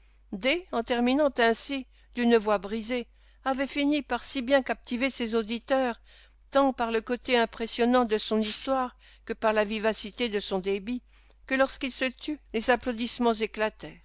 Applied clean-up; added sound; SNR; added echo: none; Tambourine; 14 dB; none.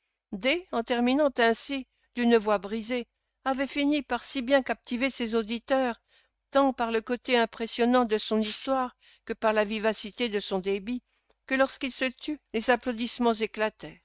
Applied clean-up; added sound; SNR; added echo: neural mask model RNNoise.